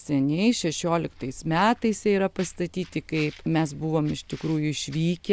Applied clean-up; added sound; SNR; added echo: none; none; none; none.